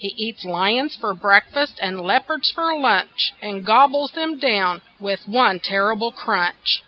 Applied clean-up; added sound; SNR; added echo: none; none; none; none.